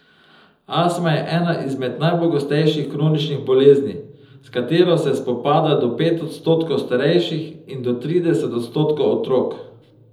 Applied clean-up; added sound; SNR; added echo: none; none; none; reverberation time 0.8 s.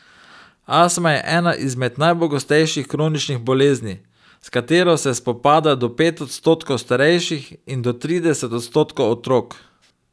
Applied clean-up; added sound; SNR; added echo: none; none; none; none.